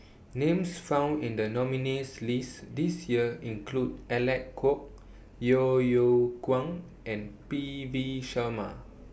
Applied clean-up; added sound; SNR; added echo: none; none; none; none.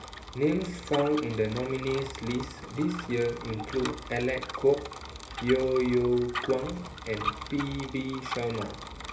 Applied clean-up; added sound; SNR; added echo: none; Bicycle; 9 dB; reverberation time 0.3 s.